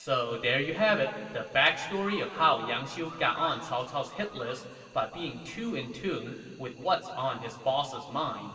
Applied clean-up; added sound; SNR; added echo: none; Cricket; 17 dB; reverberation time 2.3 s.